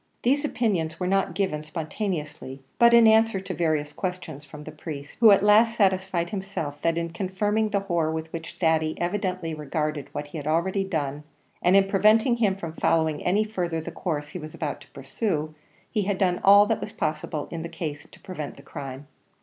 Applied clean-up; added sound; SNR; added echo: none; none; none; none.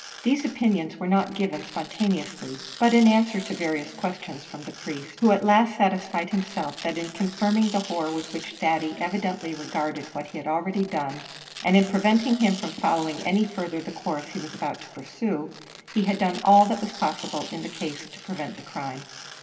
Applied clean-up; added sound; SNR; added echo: none; Tearing; 17 dB; reverberation time 1.7 s.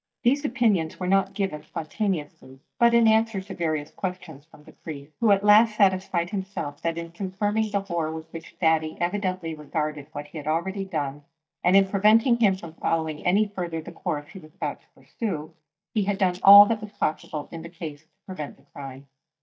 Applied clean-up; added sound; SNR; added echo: neural mask model DeepFilterNet 3.